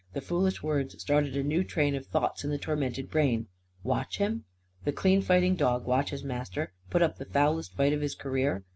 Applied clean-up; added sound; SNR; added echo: none; none; none; none.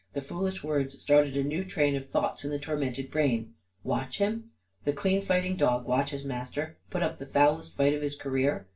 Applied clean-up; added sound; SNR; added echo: none; none; none; reverberation time 0.2 s.